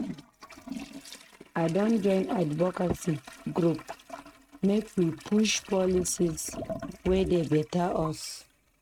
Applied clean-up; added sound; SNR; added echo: neural mask model RNNoise.